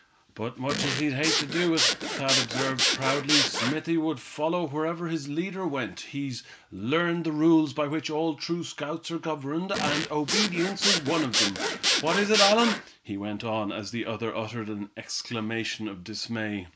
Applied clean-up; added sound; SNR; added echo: none; Zipper (clothing) / Sawing; -1 dB; none.